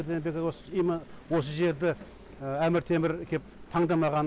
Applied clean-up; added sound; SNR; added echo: none; none; none; none.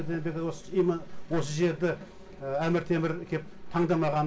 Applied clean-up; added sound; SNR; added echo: none; none; none; reverberation time 0.3 s.